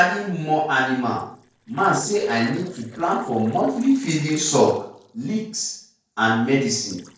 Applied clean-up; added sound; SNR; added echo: neural separator model SepFormer DNS4.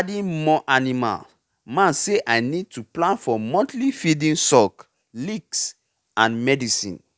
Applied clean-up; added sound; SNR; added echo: none; none; none; none.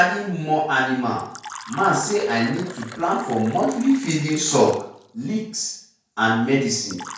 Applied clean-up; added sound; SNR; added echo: none; Fill (with liquid); 18 dB; reverberation time 0.5 s.